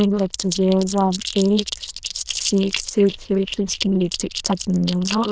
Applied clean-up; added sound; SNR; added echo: neural diffusion model UNIVERSE++.